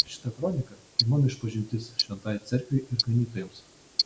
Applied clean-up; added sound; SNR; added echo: none; Tick-tock; 5 dB; none.